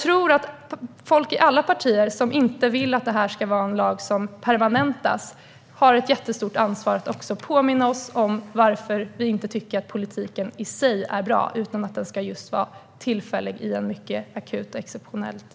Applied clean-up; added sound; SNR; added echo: none; none; none; none.